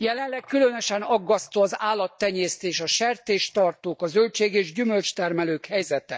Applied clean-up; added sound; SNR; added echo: neural mask model DeepFilterNet 3.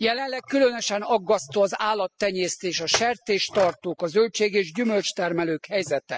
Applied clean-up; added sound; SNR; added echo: classical method spectral subtraction.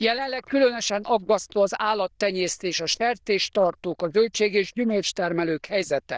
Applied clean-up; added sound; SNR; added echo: neural diffusion model UNIVERSE++.